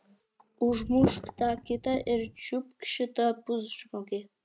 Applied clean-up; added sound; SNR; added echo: neural mask model RNNoise.